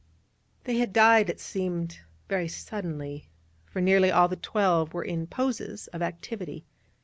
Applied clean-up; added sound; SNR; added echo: none; none; none; none.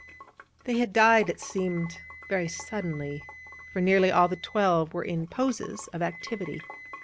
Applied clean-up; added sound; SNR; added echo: none; Wind instrument, woodwind instrument + Sink (filling or washing) / Water; 18 dB; none.